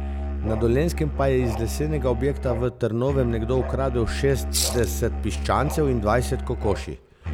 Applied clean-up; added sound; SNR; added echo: none; Musical instrument + Rattle (instrument); 4 dB; none.